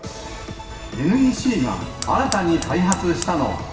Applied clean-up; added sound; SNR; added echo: none; Fire; 15 dB; reverberation time 1.3 s.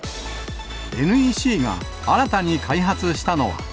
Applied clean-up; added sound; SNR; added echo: none; none; none; none.